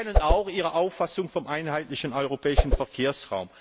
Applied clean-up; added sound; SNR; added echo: none; Whoosh, swoosh, swish; -5 dB; none.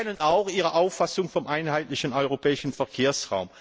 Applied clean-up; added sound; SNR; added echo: neural separator model SepFormer DNS4.